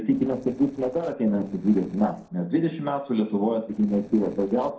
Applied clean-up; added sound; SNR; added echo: neural separator model SepFormer DNS4.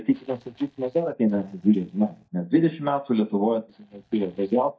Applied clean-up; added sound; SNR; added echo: neural mask model DeepFilterNet 3.